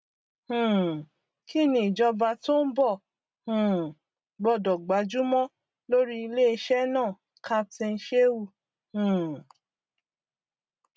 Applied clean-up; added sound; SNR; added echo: none; none; none; none.